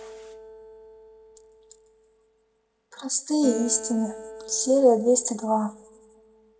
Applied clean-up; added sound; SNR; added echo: none; Acoustic guitar; 16 dB; reverberation time 1.2 s.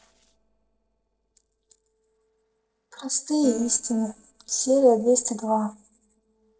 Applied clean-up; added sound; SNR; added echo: neural separator model SepFormer DNS4.